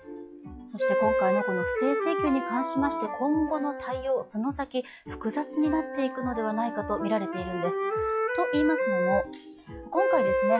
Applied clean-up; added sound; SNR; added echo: classical method log-MMSE.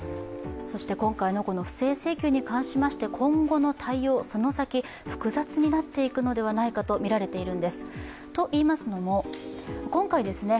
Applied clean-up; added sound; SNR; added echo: none; none; none; none.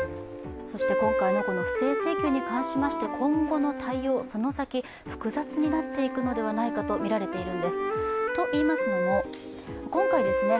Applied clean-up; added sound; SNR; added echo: none; Wind instrument, woodwind instrument; 1 dB; none.